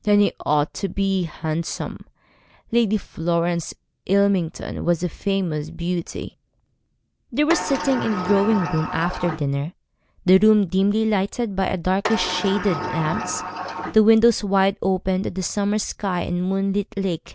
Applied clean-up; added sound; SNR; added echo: none; Sliding door; 7 dB; none.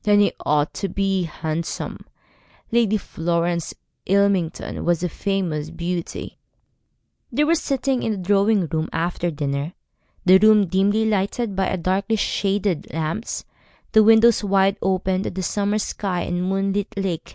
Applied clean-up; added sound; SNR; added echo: none; none; none; none.